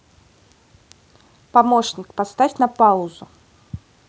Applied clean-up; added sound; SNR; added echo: none; none; none; none.